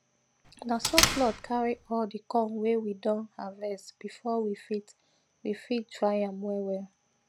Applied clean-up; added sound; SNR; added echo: none; Door; -2 dB; none.